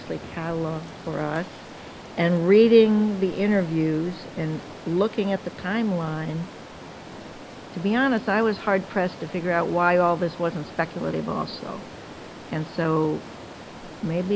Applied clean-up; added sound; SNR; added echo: none; Stream; 16 dB; none.